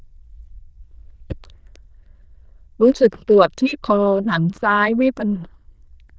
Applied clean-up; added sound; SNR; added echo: neural diffusion model UNIVERSE++.